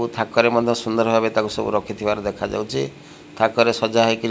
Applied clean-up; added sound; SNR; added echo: none; none; none; none.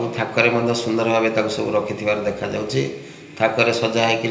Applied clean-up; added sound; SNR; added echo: none; none; none; reverberation time 1.4 s.